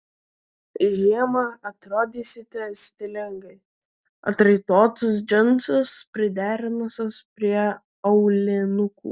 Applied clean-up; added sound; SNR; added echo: none; none; none; none.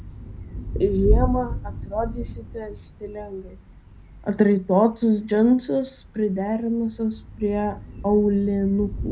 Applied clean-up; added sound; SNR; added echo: none; Thunder / Rain; 7 dB; reverberation time 0.3 s.